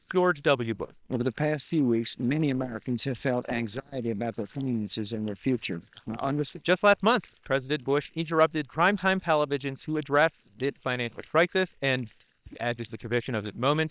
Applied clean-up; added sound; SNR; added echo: neural separator model SepFormer WHAM!.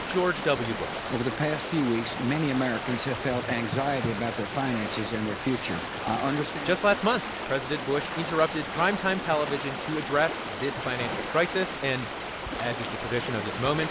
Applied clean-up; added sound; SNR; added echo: none; Stream; 5 dB; none.